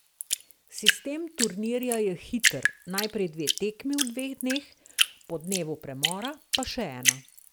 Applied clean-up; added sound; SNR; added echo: none; Drip; -2 dB; none.